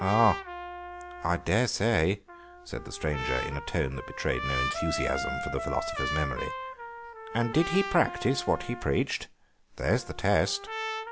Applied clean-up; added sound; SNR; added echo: none; Trumpet; 7 dB; none.